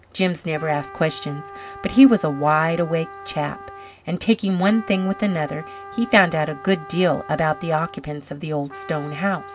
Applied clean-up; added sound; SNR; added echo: none; Trumpet; 17 dB; none.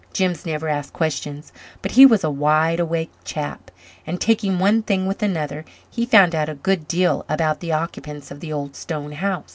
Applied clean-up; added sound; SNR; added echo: none; none; none; none.